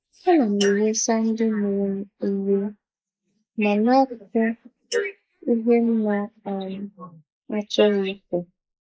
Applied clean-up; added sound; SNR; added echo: neural mask model Resemble Enhance denoiser.